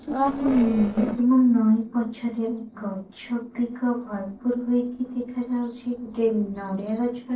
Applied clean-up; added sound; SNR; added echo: neural separator model SepFormer DNS4.